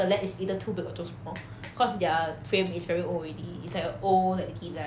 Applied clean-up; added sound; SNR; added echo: none; none; none; none.